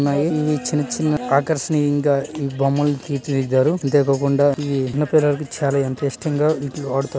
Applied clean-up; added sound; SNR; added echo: none; none; none; none.